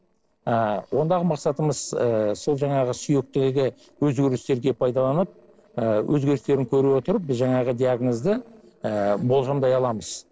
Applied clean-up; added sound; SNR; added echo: neural separator model SepFormer DNS4.